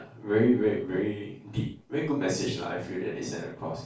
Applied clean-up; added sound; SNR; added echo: none; none; none; reverberation time 0.3 s.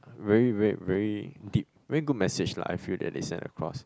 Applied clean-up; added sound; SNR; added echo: none; none; none; none.